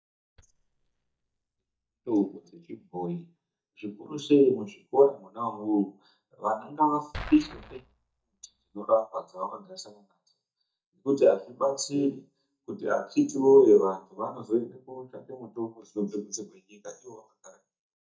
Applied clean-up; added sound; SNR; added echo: neural mask model DeepFilterNet 3.